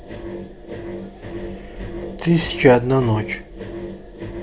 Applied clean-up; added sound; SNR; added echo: none; Engine; 10 dB; none.